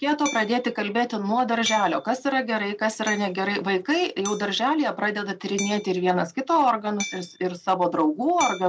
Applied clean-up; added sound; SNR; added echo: none; Hammer; 15 dB; none.